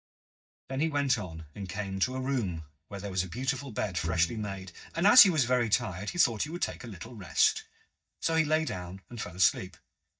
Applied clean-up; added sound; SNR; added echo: neural mask model DeepFilterNet 3.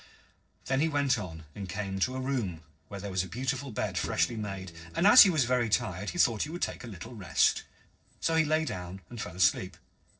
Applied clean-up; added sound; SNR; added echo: neural separator model SepFormer DNS4.